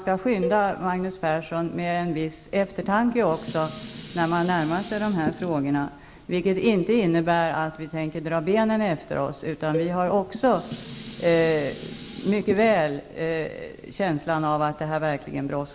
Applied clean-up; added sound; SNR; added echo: none; Dishes, pots, and pans + Cowbell; 15 dB; none.